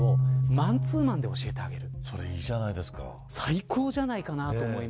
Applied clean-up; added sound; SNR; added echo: none; Keyboard (musical); 0 dB; none.